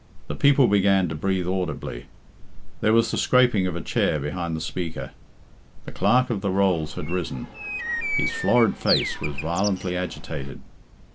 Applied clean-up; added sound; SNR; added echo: none; Bird; 8 dB; none.